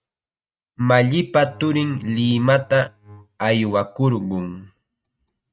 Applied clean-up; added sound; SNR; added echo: neural mask model RNNoise.